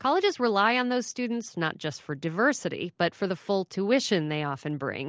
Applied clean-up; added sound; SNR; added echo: none; none; none; none.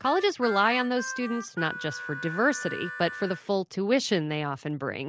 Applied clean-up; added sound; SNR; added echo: none; Harmonica; 10 dB; none.